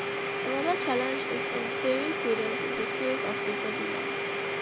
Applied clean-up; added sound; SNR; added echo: none; Domestic sounds, home sounds; -2 dB; none.